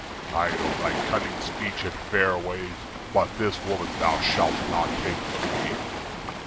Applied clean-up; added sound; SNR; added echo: none; Waves, surf; 2 dB; none.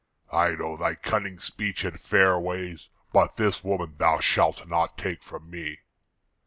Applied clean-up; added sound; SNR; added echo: none; none; none; none.